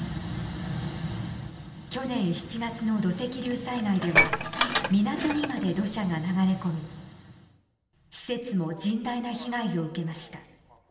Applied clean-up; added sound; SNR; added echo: none; Dishes, pots, and pans; 0 dB; reverberation time 1.2 s.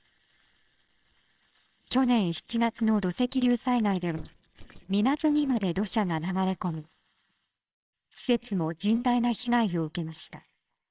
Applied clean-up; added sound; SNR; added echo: neural separator model SepFormer WHAMR!.